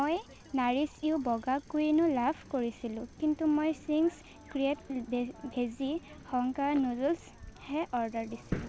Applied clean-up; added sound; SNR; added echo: none; none; none; none.